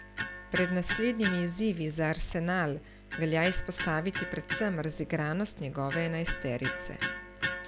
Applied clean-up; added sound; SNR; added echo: none; Electric guitar; 7 dB; none.